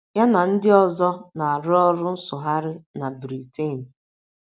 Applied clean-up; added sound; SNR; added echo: none; none; none; none.